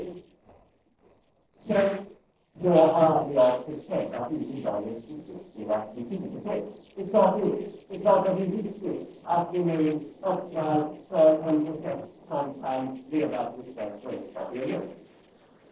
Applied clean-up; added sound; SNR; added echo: neural separator model SepFormer DNS4.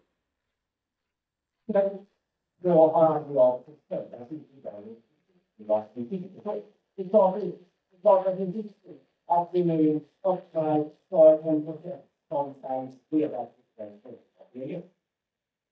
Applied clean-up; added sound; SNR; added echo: neural mask model DeepFilterNet 3.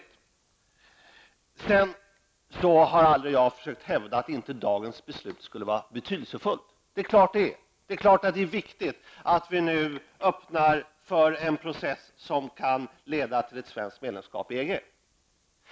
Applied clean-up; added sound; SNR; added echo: none; none; none; none.